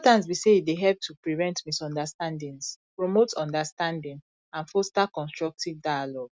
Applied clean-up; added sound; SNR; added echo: none; none; none; none.